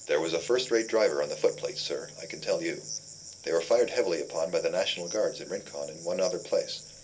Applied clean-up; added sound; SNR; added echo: none; Cricket; 15 dB; reverberation time 0.2 s.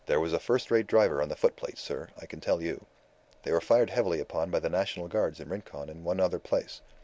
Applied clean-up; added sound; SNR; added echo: none; none; none; none.